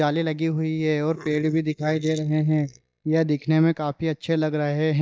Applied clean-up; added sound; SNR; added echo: neural mask model DeepFilterNet 3.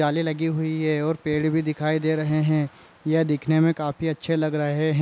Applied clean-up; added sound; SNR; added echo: none; none; none; none.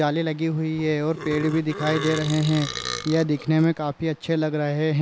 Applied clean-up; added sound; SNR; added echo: none; Burping, eructation; 11 dB; none.